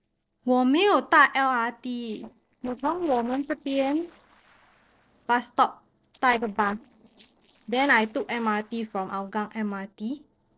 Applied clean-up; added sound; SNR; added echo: neural separator model SepFormer DNS4.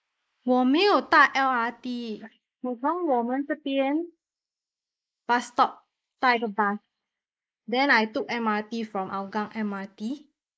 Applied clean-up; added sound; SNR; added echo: neural mask model Resemble Enhance denoiser.